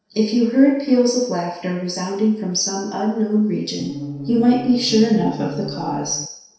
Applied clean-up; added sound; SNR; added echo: neural separator model SepFormer DNS4.